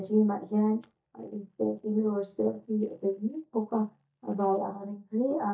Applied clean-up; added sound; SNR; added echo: neural mask model DeepFilterNet 3.